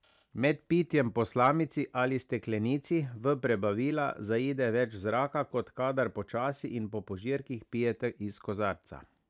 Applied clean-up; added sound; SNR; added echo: none; none; none; none.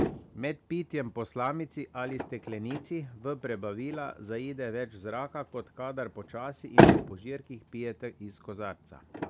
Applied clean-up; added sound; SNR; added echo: none; Motor vehicle (road); -5 dB; none.